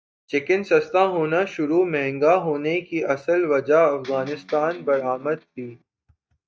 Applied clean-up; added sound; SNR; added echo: neural mask model DeepFilterNet 3.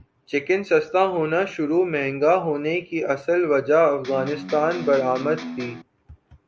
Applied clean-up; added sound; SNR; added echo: none; Electric guitar; 11 dB; none.